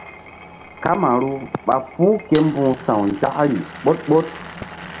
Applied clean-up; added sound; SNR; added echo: none; Glass; 15 dB; none.